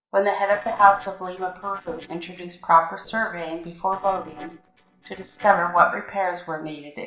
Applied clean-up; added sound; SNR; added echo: neural separator model SepFormer DNS4.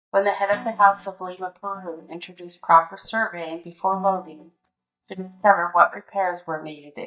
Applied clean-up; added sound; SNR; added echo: neural mask model DeepFilterNet 3.